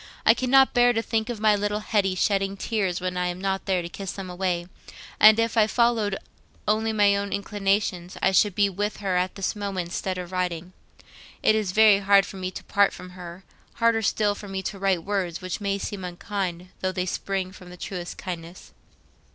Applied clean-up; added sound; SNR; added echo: none; none; none; none.